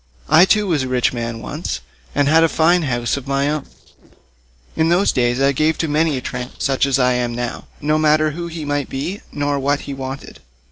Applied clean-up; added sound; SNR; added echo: neural separator model SepFormer DNS4.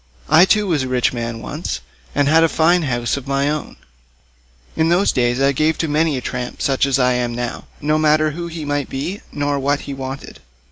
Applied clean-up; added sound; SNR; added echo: none; none; none; none.